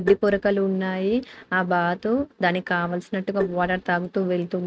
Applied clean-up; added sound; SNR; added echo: neural mask model RNNoise.